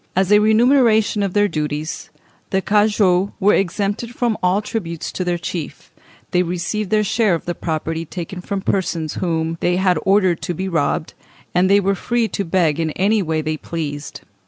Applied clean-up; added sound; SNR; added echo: none; none; none; none.